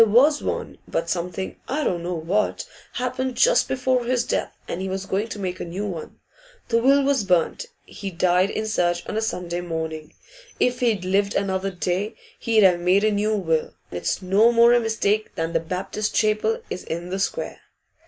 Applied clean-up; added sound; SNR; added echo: none; none; none; none.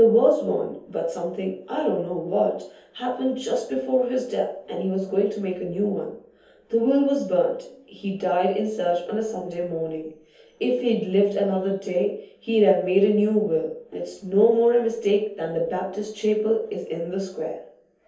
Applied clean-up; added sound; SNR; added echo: none; none; none; reverberation time 0.6 s.